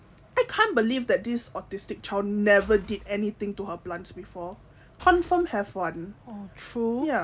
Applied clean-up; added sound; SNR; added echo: none; Engine / Car; 18 dB; none.